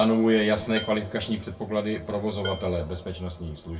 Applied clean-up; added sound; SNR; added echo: none; Dishes, pots, and pans; 15 dB; reverberation time 0.2 s.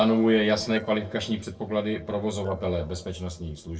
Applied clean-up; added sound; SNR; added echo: neural separator model SepFormer DNS4.